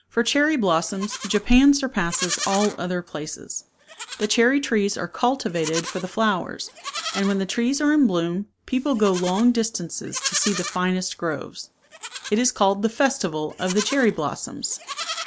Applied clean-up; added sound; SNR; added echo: none; Livestock, farm animals, working animals; 12 dB; none.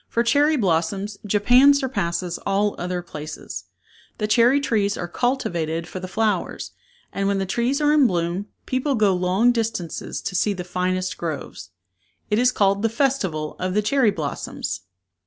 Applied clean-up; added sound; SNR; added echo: none; none; none; none.